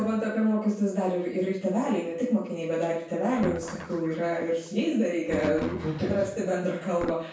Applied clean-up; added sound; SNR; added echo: none; Guitar; 10 dB; reverberation time 0.6 s.